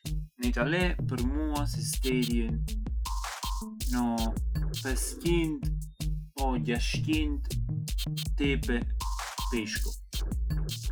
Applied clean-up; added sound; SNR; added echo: classical method Wiener filter.